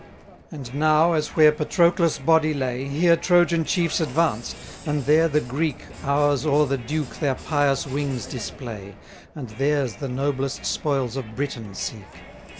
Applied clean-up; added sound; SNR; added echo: none; Crowd; 17 dB; none.